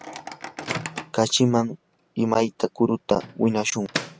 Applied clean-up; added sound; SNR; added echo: none; Microwave oven; 12 dB; none.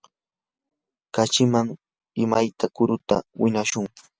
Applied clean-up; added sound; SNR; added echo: none; none; none; none.